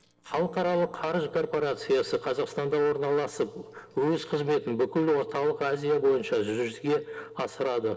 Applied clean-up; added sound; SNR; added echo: neural separator model SepFormer DNS4.